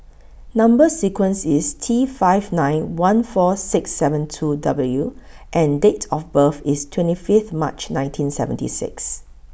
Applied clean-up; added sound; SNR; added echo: none; none; none; none.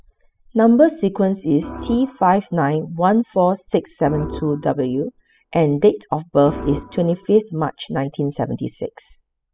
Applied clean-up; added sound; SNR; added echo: classical method spectral subtraction.